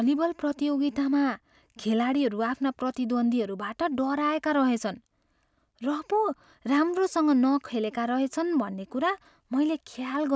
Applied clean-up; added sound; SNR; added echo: none; none; none; none.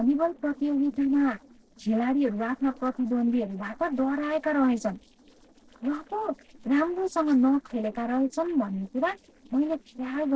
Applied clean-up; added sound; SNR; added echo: neural separator model SepFormer DNS4.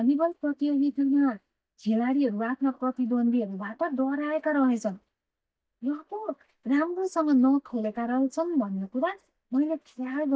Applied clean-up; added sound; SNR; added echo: neural mask model DeepFilterNet 3.